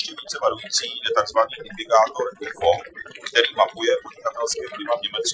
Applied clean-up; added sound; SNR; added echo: classical method Wiener filter.